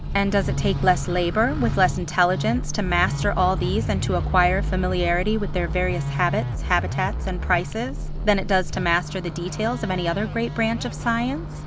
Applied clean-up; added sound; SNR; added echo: none; Microwave oven + Musical instrument; 3 dB; none.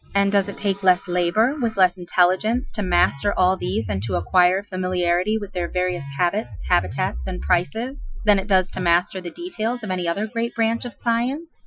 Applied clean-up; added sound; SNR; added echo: classical method Wiener filter.